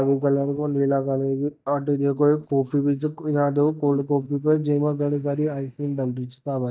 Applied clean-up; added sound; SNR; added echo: neural mask model DeepFilterNet 3.